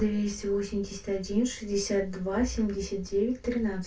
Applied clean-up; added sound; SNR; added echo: none; none; none; reverberation time 0.2 s.